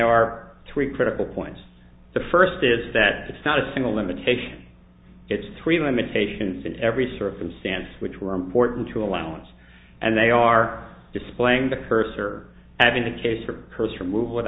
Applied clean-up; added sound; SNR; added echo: none; none; none; none.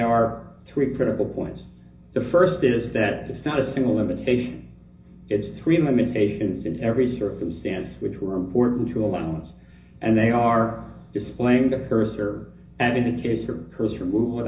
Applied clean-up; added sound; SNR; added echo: none; none; none; reverberation time 0.4 s.